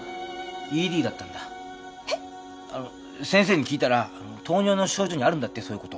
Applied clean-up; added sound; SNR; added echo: none; none; none; none.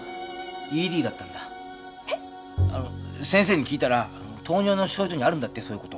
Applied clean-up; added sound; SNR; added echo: none; Bowed string instrument; 7 dB; none.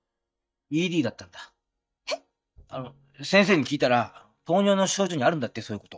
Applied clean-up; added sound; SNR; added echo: neural mask model DeepFilterNet 3.